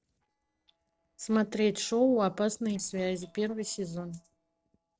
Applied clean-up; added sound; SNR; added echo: neural separator model SepFormer DNS4.